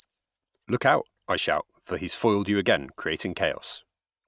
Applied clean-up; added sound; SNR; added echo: neural mask model RNNoise.